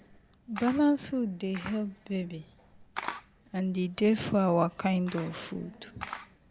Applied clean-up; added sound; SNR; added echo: none; Camera; 15 dB; none.